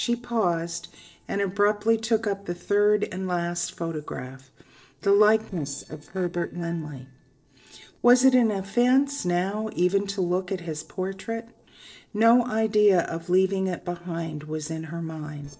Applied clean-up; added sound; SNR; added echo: neural separator model SepFormer DNS4.